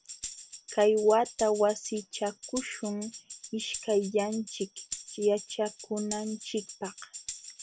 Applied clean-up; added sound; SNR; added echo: none; Tambourine; 12 dB; none.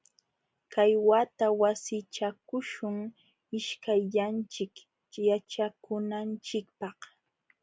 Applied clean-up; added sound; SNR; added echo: none; none; none; none.